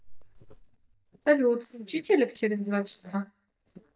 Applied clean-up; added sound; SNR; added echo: neural mask model DeepFilterNet 3.